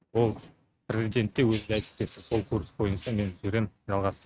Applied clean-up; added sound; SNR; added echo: neural mask model RNNoise.